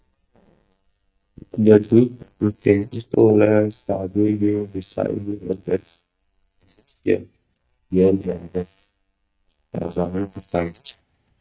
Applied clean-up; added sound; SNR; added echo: neural mask model DeepFilterNet 3.